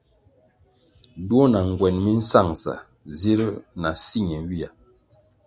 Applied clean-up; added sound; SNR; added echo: none; none; none; none.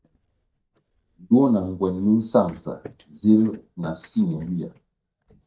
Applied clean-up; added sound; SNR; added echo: neural mask model DeepFilterNet 3.